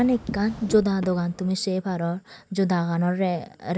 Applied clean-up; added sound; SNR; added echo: none; Whoosh, swoosh, swish / Fireworks; 20 dB; none.